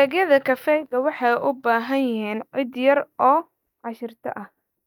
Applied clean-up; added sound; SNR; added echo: neural mask model DeepFilterNet 3.